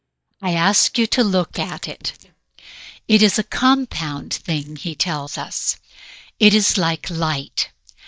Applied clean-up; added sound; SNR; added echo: neural mask model DeepFilterNet 3.